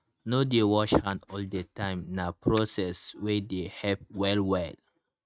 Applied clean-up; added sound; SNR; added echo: neural mask model RNNoise.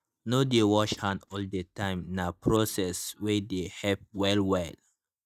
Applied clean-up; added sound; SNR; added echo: neural mask model DeepFilterNet 3.